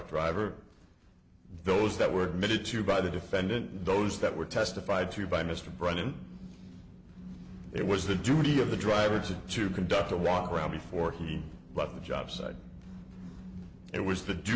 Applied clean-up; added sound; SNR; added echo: none; none; none; none.